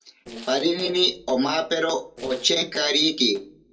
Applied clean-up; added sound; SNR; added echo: neural separator model SepFormer DNS4.